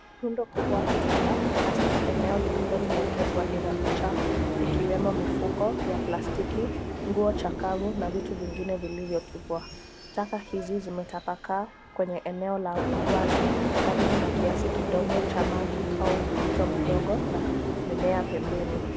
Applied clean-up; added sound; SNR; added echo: none; Subway, metro, underground; -3 dB; none.